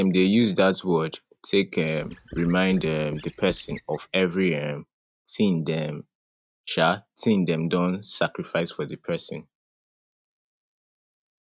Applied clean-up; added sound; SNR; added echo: neural mask model RNNoise.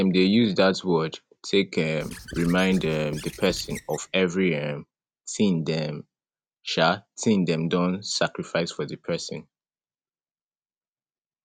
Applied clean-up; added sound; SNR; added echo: none; Squeak / Writing; 15 dB; none.